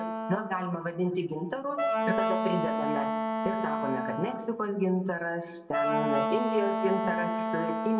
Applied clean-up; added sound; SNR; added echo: none; Wind instrument, woodwind instrument; 0 dB; reverberation time 1.3 s.